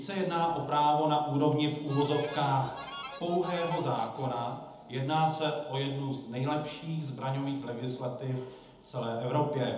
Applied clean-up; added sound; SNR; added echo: none; Harmonica; 13 dB; reverberation time 1.0 s.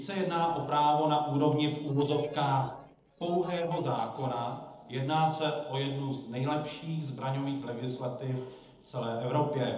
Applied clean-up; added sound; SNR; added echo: neural separator model SepFormer DNS4.